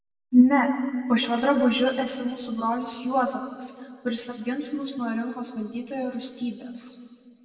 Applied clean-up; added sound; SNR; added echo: none; none; none; reverberation time 2.0 s.